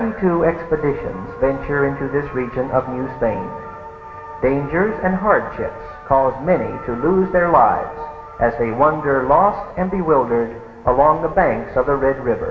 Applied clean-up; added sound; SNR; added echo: none; none; none; reverberation time 1.1 s.